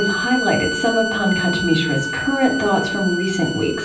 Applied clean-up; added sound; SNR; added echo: none; Bowed string instrument; 5 dB; reverberation time 0.6 s.